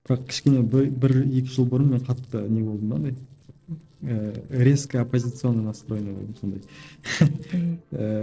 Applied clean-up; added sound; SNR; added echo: neural separator model SepFormer DNS4.